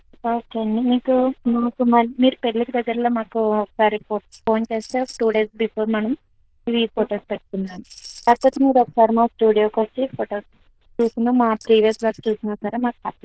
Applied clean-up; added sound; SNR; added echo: neural diffusion model UNIVERSE++.